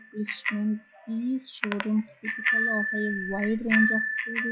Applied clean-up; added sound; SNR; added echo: classical method log-MMSE.